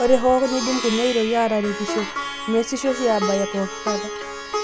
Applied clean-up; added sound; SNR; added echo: none; Plucked string instrument; 7 dB; none.